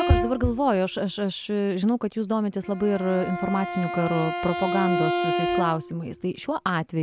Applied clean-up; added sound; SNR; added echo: none; Bowed string instrument; 5 dB; none.